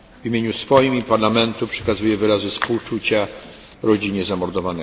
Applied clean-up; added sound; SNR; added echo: none; Tools + Gunshot, gunfire; 19 dB; none.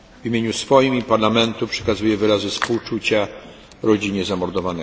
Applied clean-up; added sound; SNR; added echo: none; none; none; none.